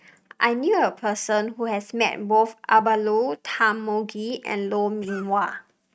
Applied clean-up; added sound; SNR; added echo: neural mask model RNNoise.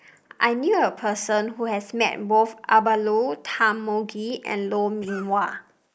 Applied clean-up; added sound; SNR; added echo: neural mask model Resemble Enhance denoiser.